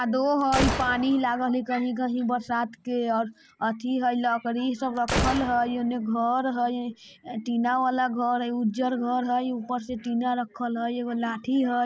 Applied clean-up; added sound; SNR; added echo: none; Gunshot, gunfire; 7 dB; none.